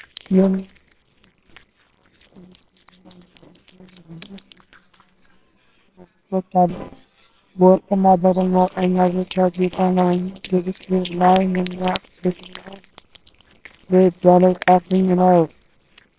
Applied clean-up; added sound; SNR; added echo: neural separator model SepFormer WHAMR!.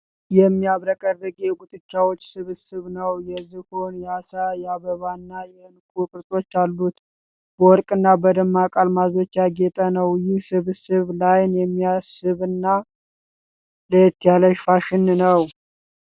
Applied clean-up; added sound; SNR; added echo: none; none; none; none.